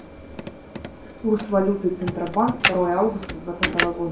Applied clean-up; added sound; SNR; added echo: none; Computer keyboard; 5 dB; reverberation time 0.3 s.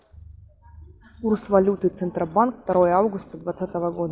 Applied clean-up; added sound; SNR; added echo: none; none; none; none.